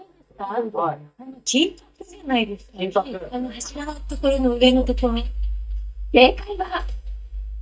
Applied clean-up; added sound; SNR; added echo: neural mask model DeepFilterNet 3.